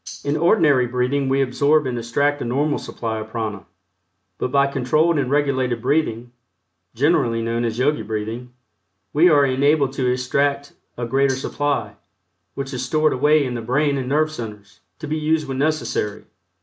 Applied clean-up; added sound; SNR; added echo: none; Tambourine; 15 dB; none.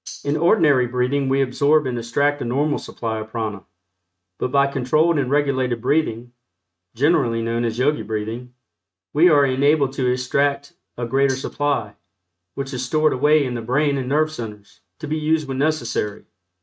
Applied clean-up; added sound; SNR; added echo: neural mask model RNNoise.